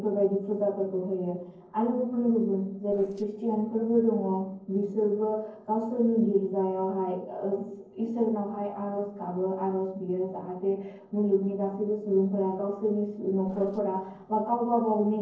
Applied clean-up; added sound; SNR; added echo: neural separator model SepFormer DNS4.